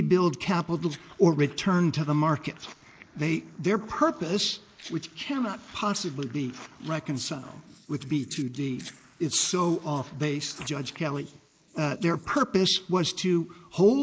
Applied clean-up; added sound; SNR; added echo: neural mask model Resemble Enhance denoiser.